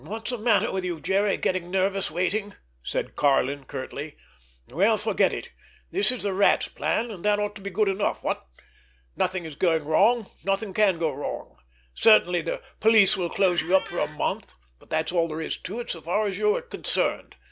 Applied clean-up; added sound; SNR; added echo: none; Squeak; 15 dB; none.